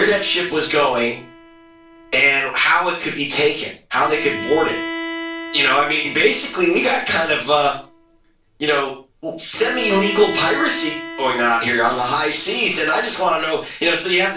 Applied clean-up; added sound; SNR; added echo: none; Bowed string instrument; 13 dB; reverberation time 0.3 s.